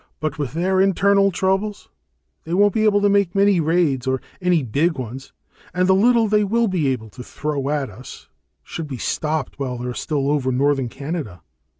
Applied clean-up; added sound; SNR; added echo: none; none; none; none.